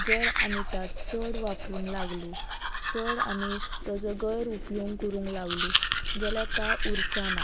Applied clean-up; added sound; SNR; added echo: none; Domestic sounds, home sounds; -4 dB; none.